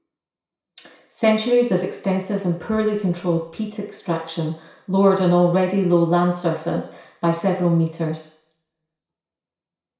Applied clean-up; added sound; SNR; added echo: none; none; none; reverberation time 0.6 s.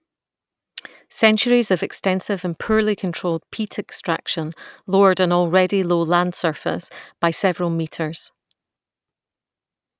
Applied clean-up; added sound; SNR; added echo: none; none; none; none.